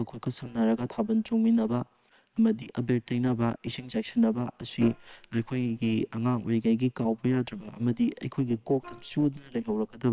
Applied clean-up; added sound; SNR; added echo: neural separator model SepFormer WHAM!.